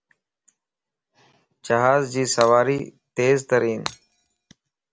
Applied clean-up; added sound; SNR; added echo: none; Shatter; 14 dB; none.